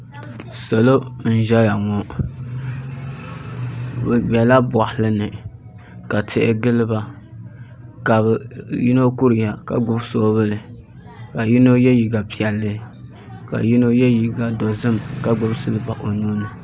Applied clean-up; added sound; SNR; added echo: none; none; none; none.